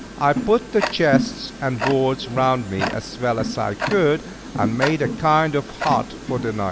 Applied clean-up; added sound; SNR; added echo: none; Tick-tock; 6 dB; none.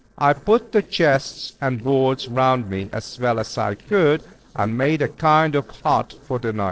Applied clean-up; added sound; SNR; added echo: neural separator model SepFormer DNS4.